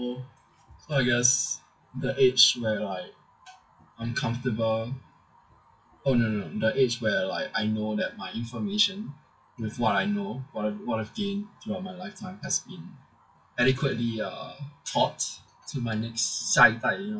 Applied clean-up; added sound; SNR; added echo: classical method WPE with log-MMSE.